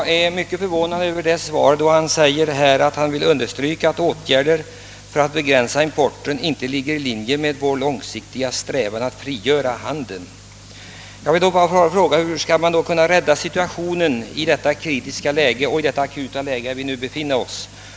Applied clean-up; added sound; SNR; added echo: none; none; none; none.